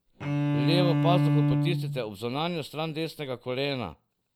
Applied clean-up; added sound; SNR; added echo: none; Bowed string instrument; -4 dB; none.